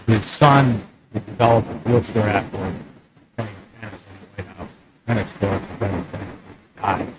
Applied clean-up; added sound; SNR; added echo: neural mask model RNNoise.